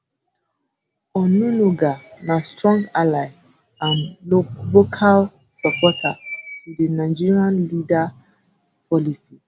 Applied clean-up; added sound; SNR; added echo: none; none; none; none.